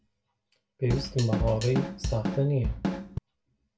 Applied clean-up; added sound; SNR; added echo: none; Drum kit; 1 dB; reverberation time 0.2 s.